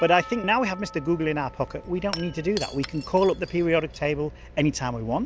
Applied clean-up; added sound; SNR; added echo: none; Percussion + Shatter / Crushing; 17 dB; none.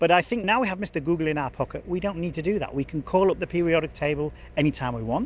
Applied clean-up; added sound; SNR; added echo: none; none; none; none.